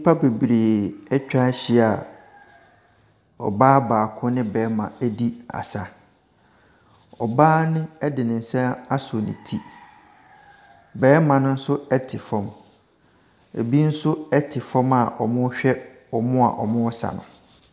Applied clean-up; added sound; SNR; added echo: none; none; none; none.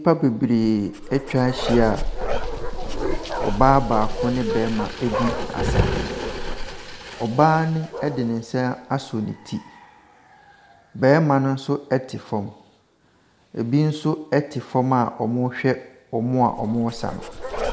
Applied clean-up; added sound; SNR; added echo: none; Bark; 6 dB; none.